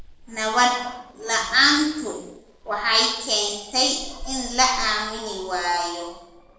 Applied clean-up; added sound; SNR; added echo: neural separator model SepFormer DNS4.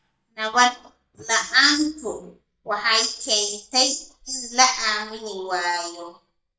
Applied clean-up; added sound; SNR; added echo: neural mask model DeepFilterNet 3.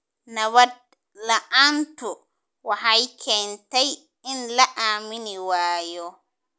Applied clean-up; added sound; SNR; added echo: none; none; none; none.